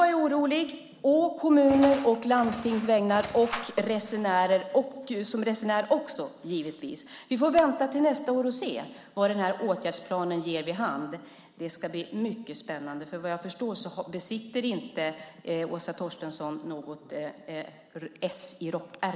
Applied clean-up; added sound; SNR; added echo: none; Engine; 12 dB; none.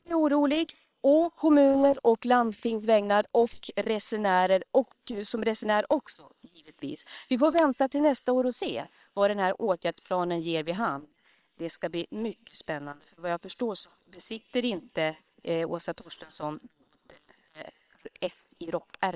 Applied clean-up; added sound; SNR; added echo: neural separator model SepFormer WHAM!.